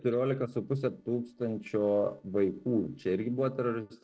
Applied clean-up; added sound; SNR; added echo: neural separator model SepFormer DNS4.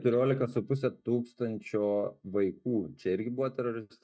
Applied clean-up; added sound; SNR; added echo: neural mask model DeepFilterNet 3.